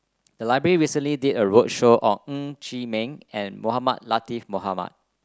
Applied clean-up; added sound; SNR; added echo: none; none; none; none.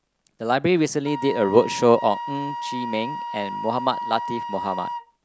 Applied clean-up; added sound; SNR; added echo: none; Wind instrument, woodwind instrument; 8 dB; none.